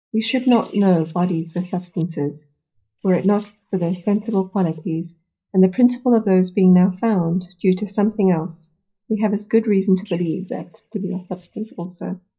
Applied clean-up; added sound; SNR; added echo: neural mask model DeepFilterNet 3.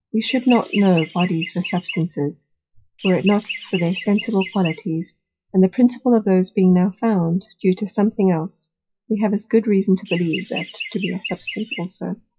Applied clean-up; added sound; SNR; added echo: classical method WPE with log-MMSE.